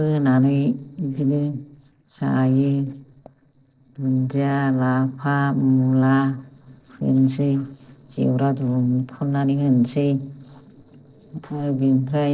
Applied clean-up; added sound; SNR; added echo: neural separator model SepFormer DNS4.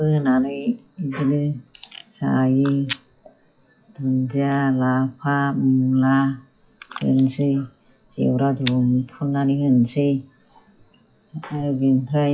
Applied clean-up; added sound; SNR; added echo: classical method WPE with log-MMSE.